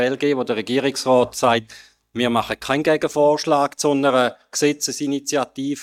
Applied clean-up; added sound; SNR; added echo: neural mask model DeepFilterNet 3.